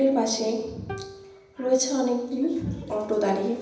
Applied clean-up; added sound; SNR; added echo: none; Plucked string instrument; 19 dB; reverberation time 0.9 s.